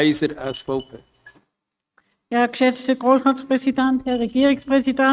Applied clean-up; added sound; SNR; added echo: neural mask model RNNoise.